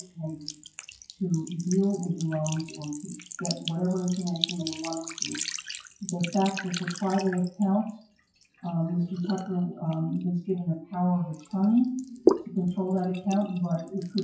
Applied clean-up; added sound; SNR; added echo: classical method WPE with log-MMSE.